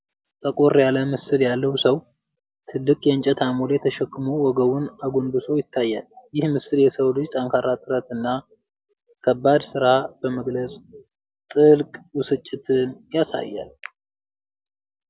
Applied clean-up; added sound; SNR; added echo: none; none; none; none.